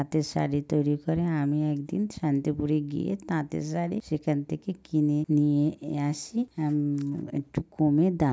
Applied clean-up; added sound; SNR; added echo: none; none; none; none.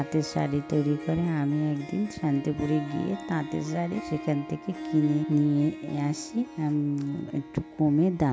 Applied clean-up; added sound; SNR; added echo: none; Harp; 12 dB; none.